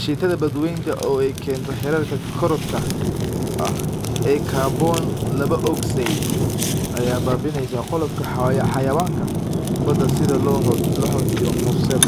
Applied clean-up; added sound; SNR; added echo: none; Fire; -2 dB; none.